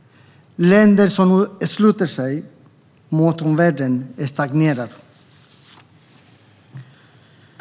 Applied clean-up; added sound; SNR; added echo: none; none; none; none.